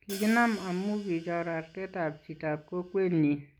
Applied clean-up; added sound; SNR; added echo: none; Hi-hat; 20 dB; none.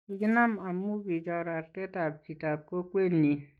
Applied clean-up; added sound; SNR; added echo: neural mask model DeepFilterNet 3.